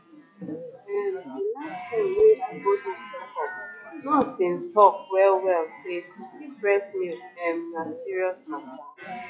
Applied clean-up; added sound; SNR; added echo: classical method log-MMSE.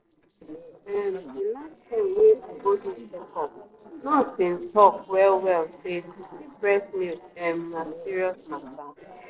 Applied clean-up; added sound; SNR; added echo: neural separator model SepFormer DNS4.